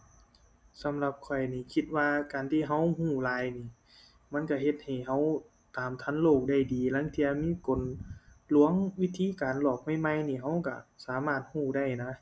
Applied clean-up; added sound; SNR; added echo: none; none; none; none.